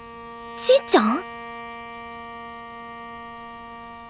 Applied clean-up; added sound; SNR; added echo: none; Bowed string instrument; 11 dB; none.